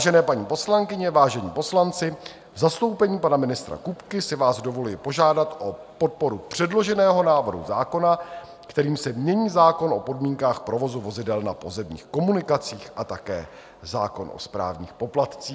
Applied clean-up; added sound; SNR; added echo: none; none; none; none.